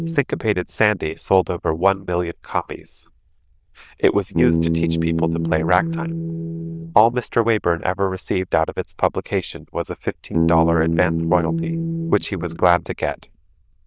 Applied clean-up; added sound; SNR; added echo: neural diffusion model UNIVERSE++.